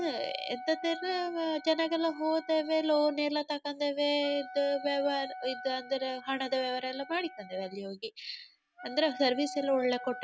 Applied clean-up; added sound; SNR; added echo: none; Wind instrument, woodwind instrument; 14 dB; none.